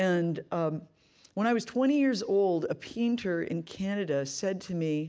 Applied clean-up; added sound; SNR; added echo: none; none; none; none.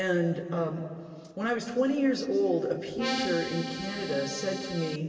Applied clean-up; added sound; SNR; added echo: none; Accordion; 6 dB; reverberation time 2.4 s.